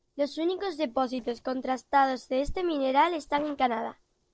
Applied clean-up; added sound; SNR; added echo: neural separator model SepFormer DNS4.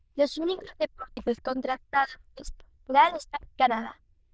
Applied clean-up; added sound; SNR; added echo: neural diffusion model UNIVERSE++.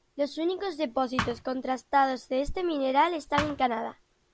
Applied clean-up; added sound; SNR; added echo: none; Thump, thud; 5 dB; none.